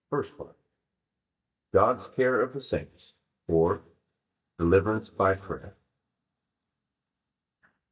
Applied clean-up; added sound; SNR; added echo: neural mask model DeepFilterNet 3.